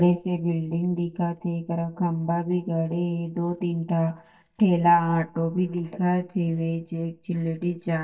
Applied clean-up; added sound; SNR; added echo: neural mask model DeepFilterNet 3.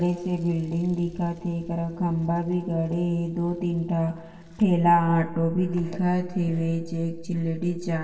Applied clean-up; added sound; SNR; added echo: none; Mechanisms / Bicycle; 16 dB; reverberation time 1.8 s.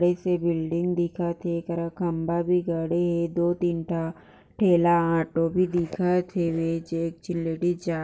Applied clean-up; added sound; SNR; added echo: none; none; none; none.